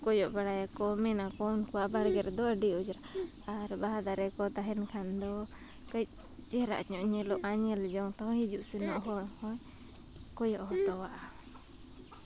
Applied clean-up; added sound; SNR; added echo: none; none; none; none.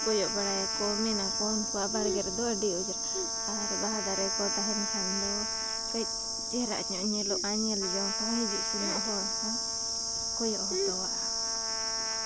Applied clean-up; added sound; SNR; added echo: none; Trumpet; 12 dB; none.